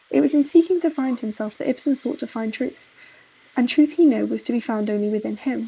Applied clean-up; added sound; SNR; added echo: neural mask model Resemble Enhance denoiser.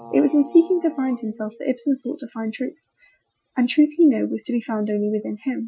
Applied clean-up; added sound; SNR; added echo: classical method Wiener filter.